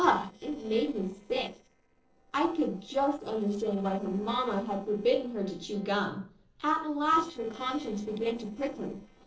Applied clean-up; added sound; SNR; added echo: neural separator model SepFormer DNS4.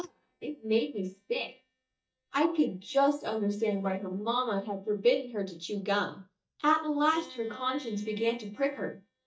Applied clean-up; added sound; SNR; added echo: neural mask model DeepFilterNet 3.